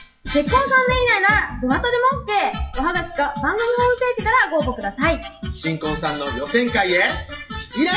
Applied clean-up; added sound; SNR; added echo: classical method WPE with log-MMSE.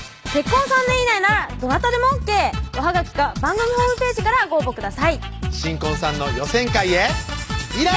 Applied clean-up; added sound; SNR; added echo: none; none; none; none.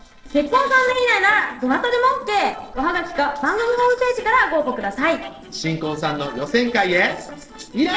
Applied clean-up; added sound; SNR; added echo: neural separator model SepFormer DNS4.